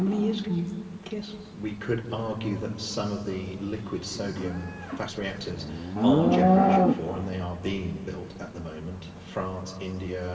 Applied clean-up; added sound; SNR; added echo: none; Livestock, farm animals, working animals; -2 dB; reverberation time 2.8 s.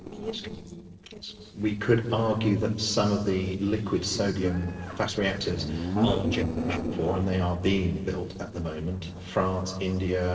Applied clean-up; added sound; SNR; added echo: neural separator model SepFormer DNS4.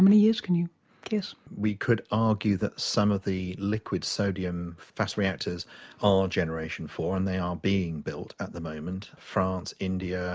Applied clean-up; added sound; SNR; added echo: none; none; none; none.